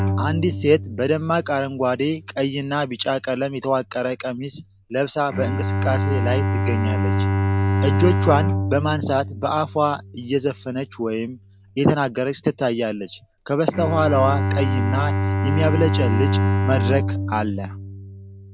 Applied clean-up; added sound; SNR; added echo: none; Bowed string instrument; 0 dB; none.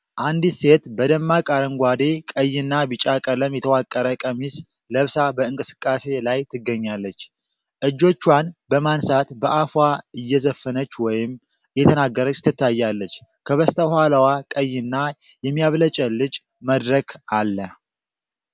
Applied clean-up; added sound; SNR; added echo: none; none; none; none.